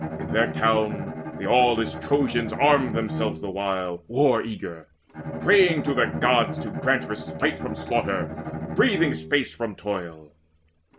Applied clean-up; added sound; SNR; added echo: none; Bowed string instrument; 8 dB; none.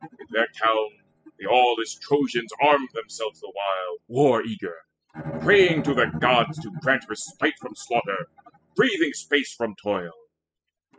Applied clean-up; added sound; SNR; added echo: classical method spectral subtraction.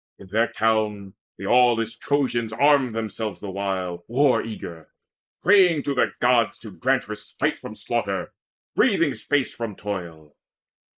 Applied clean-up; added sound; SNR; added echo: neural mask model Resemble Enhance denoiser.